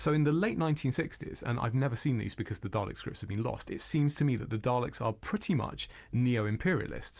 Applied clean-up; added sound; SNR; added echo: none; none; none; none.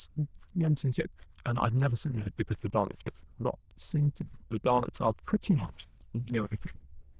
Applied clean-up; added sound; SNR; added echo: neural diffusion model UNIVERSE++.